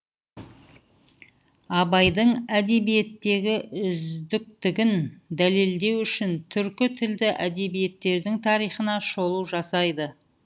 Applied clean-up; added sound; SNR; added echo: none; none; none; none.